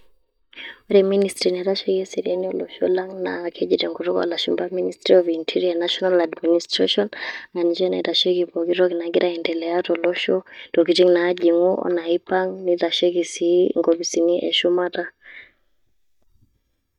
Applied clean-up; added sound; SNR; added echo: neural mask model DeepFilterNet 3.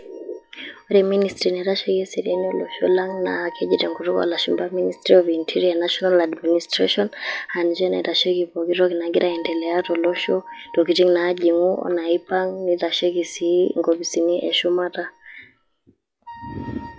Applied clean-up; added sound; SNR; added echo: classical method log-MMSE.